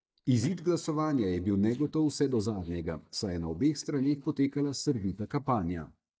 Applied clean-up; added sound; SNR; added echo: neural mask model DeepFilterNet 3.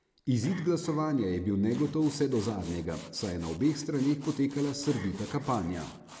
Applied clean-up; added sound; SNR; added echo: none; Cough + Tools; 19 dB; none.